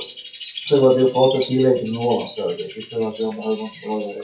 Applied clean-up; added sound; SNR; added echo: classical method WPE with log-MMSE.